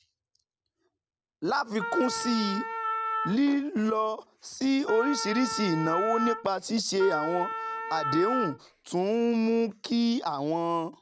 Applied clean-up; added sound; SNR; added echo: none; Wind instrument, woodwind instrument; 4 dB; none.